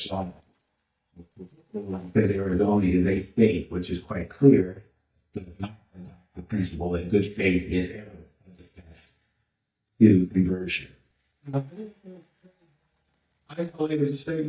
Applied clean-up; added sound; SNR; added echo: neural mask model DeepFilterNet 3.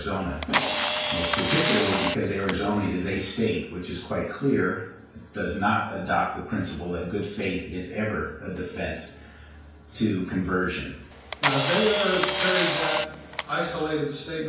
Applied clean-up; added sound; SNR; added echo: none; Camera; 0 dB; reverberation time 0.5 s.